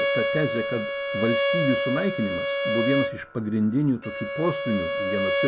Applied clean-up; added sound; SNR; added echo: none; Bowed string instrument; -1 dB; none.